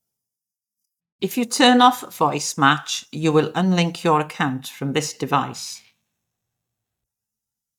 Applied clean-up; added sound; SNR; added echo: neural mask model DeepFilterNet 3.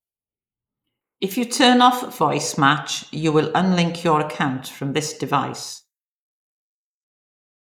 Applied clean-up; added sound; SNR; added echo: neural mask model Resemble Enhance denoiser.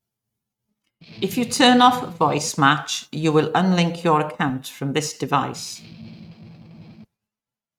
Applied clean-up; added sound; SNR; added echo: neural mask model RNNoise.